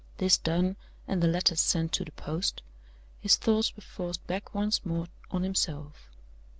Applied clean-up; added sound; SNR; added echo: none; none; none; none.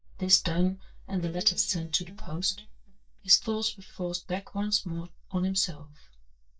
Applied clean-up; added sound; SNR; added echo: neural mask model DeepFilterNet 3.